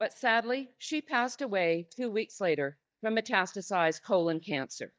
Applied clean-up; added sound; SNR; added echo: neural mask model DeepFilterNet 3.